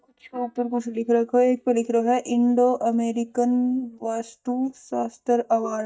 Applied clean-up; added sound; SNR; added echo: neural mask model DeepFilterNet 3.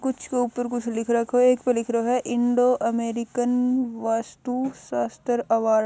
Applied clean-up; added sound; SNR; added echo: none; none; none; none.